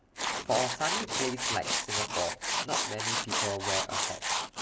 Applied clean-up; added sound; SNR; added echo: none; Tools; -4 dB; none.